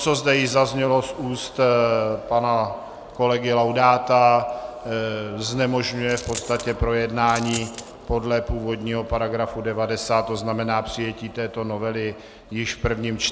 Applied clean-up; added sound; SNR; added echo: none; Coin (dropping); 13 dB; none.